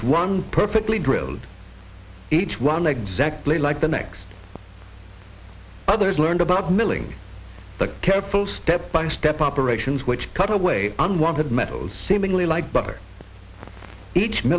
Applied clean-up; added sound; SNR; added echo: none; none; none; none.